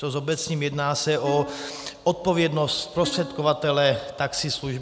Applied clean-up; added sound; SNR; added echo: none; Plucked string instrument + Coin (dropping); 18 dB; none.